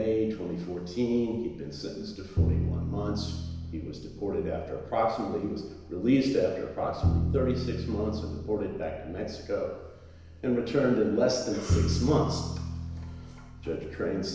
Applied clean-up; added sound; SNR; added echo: none; Bowed string instrument; 4 dB; reverberation time 1.0 s.